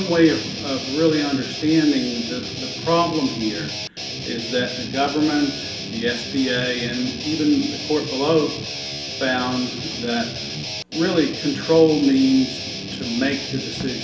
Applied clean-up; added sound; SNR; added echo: none; Guitar; 8 dB; reverberation time 0.8 s.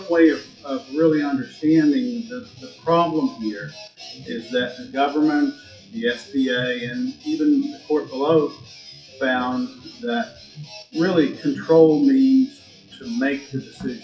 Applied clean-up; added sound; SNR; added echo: classical method WPE with log-MMSE.